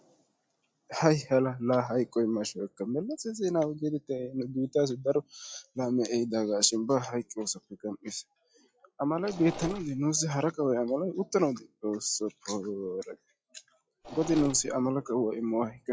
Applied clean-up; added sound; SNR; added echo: classical method log-MMSE.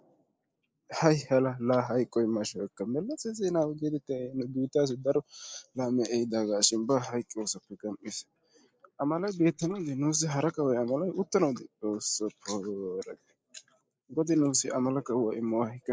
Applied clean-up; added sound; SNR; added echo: neural mask model Resemble Enhance denoiser.